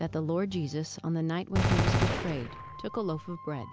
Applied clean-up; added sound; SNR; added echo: none; Gunshot, gunfire; -3 dB; none.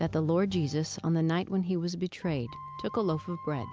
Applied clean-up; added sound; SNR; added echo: none; none; none; none.